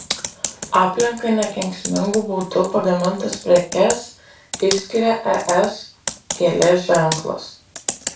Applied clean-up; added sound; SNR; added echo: none; Computer keyboard; 11 dB; reverberation time 0.3 s.